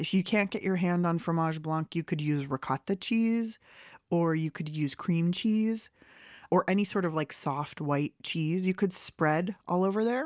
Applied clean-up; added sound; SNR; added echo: none; none; none; none.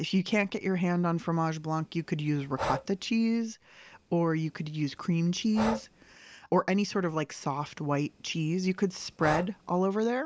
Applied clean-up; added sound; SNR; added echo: none; Breathing; 12 dB; none.